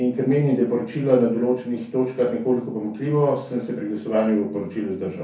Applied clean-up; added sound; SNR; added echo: none; none; none; reverberation time 0.6 s.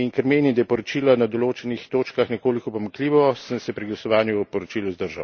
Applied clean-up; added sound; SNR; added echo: none; none; none; none.